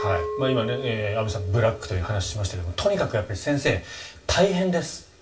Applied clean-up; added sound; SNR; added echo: none; Glass; 12 dB; reverberation time 0.2 s.